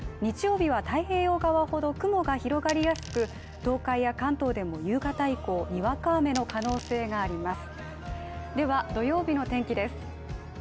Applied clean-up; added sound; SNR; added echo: none; Coin (dropping); 16 dB; none.